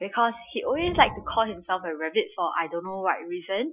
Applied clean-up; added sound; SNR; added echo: classical method Wiener filter.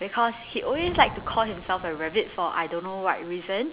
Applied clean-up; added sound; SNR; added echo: none; Thunder; 16 dB; none.